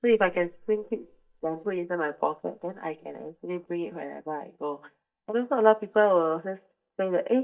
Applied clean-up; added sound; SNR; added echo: neural mask model DeepFilterNet 3.